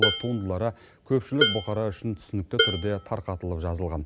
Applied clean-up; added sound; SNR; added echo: none; Dishes, pots, and pans; 0 dB; none.